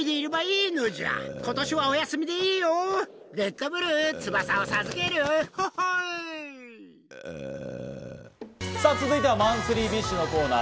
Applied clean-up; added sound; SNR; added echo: none; Burping, eructation; 15 dB; none.